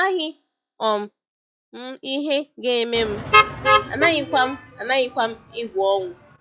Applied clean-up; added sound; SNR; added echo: classical method log-MMSE.